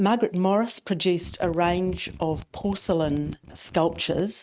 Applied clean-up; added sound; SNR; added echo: neural mask model RNNoise.